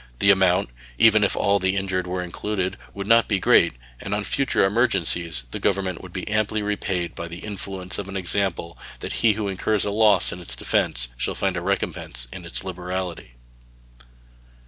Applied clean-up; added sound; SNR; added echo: none; none; none; none.